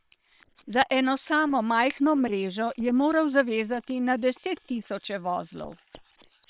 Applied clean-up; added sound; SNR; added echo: neural separator model SepFormer WHAM!.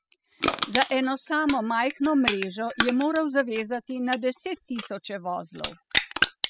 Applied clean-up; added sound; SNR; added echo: classical method spectral subtraction.